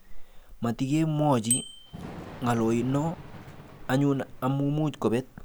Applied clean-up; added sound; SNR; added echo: none; Bicycle bell + Thunder / Rain; 11 dB; none.